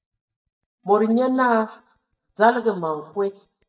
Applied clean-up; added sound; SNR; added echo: neural mask model DeepFilterNet 3.